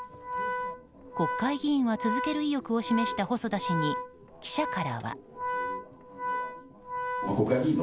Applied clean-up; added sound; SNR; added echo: none; Organ; 4 dB; none.